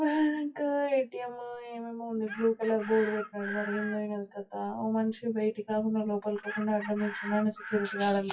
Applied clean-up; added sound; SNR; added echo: classical method WPE with log-MMSE.